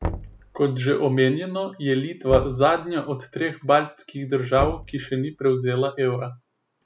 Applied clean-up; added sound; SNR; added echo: none; Knock; 13 dB; none.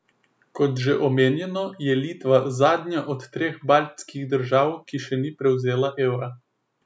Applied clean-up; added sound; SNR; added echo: none; none; none; none.